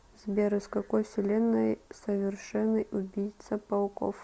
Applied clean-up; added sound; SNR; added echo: none; none; none; none.